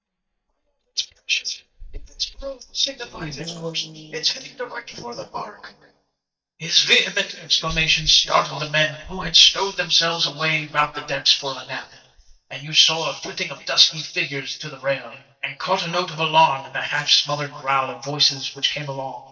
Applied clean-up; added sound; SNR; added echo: neural mask model DeepFilterNet 3.